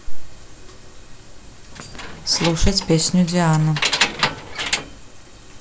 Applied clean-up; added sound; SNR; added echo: none; Keys jangling; 5 dB; none.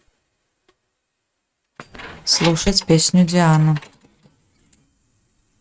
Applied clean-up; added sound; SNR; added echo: neural mask model RNNoise.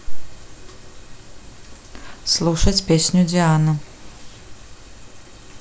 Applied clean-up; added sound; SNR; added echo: none; none; none; none.